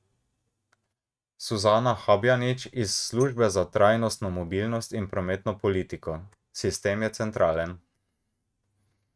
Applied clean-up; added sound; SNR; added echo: neural mask model RNNoise.